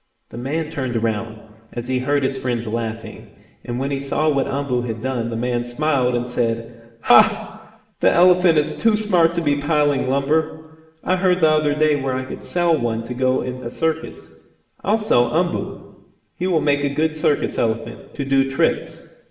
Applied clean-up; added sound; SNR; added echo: none; none; none; reverberation time 1.1 s.